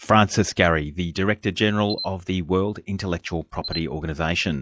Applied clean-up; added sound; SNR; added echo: classical method log-MMSE.